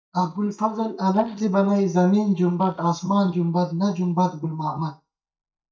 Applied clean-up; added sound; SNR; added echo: neural mask model DeepFilterNet 3.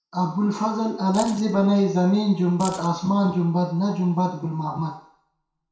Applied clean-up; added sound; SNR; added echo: none; Keys jangling; 17 dB; reverberation time 0.6 s.